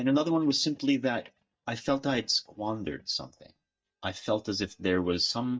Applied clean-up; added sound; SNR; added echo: neural mask model DeepFilterNet 3.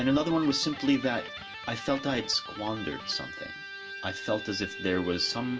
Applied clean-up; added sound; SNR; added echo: none; Electric guitar; 11 dB; reverberation time 0.1 s.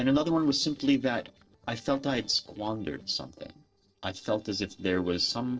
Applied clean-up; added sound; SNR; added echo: neural separator model SepFormer DNS4.